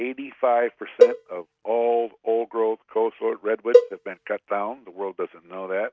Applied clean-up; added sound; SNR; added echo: neural mask model RNNoise.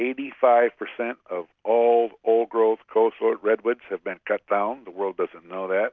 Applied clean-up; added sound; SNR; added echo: none; none; none; none.